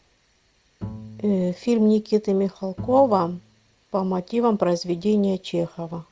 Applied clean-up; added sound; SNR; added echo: none; Bowed string instrument; 17 dB; none.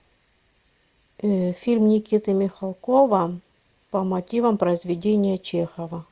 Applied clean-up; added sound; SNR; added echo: none; none; none; none.